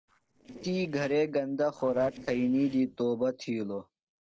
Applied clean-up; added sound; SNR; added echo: neural separator model SepFormer DNS4.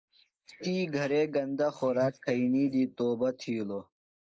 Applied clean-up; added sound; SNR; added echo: neural mask model Resemble Enhance denoiser.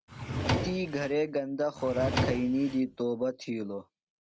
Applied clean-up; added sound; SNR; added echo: none; Drawer open or close; 2 dB; none.